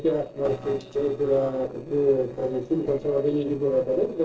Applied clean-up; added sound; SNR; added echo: neural separator model SepFormer DNS4.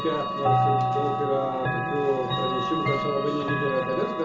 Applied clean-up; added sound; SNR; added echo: none; Chime / Clock; -1 dB; reverberation time 0.6 s.